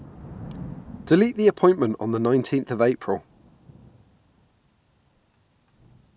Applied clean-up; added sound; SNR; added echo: none; Thunder / Rain; 20 dB; none.